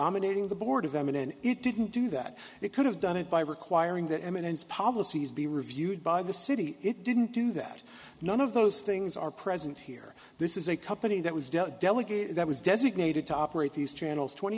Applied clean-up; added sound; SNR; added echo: none; none; none; none.